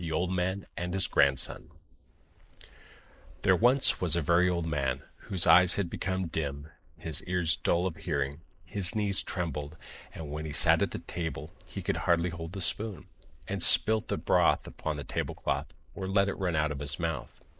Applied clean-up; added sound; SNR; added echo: neural mask model Resemble Enhance denoiser.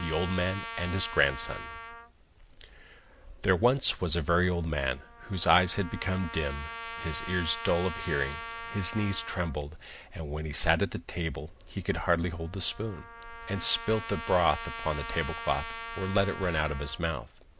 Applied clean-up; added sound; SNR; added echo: none; Trumpet; 12 dB; none.